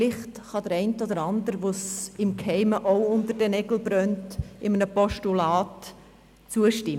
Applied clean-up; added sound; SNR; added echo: none; none; none; none.